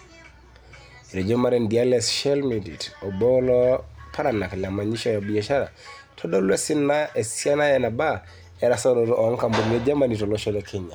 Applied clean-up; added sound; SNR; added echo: none; none; none; none.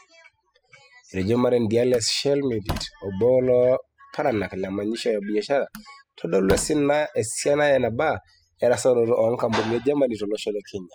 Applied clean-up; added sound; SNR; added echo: classical method spectral subtraction.